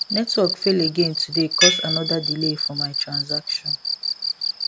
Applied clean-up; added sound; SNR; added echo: none; Cricket + Tools; -1 dB; none.